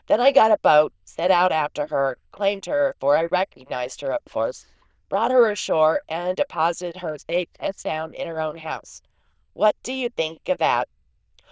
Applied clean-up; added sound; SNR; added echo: neural diffusion model UNIVERSE++.